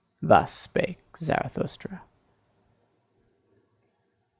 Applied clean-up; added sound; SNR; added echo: none; none; none; none.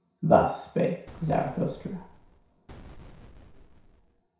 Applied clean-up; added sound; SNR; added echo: none; Boom; 19 dB; reverberation time 0.6 s.